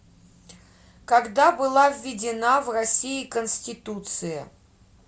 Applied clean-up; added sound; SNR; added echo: none; none; none; none.